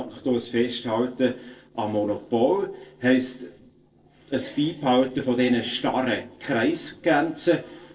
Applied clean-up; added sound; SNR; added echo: neural separator model SepFormer DNS4.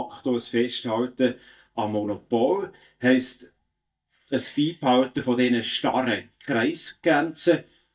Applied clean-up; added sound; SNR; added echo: neural mask model DeepFilterNet 3.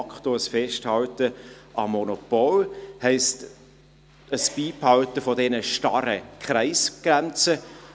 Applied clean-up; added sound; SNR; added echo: none; none; none; none.